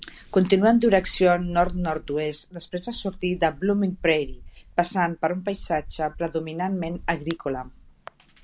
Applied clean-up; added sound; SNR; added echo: none; Thunder / Rain; 16 dB; none.